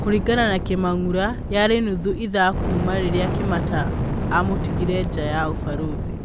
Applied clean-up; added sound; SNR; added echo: none; Fire; 3 dB; none.